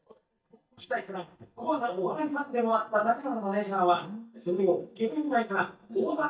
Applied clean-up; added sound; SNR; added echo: neural mask model DeepFilterNet 3.